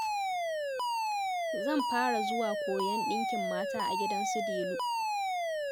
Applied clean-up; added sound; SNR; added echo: none; Alarm; -5 dB; none.